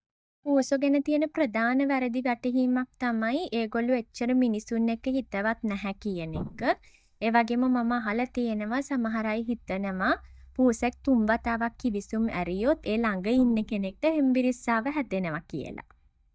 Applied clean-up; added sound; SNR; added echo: neural mask model DeepFilterNet 3.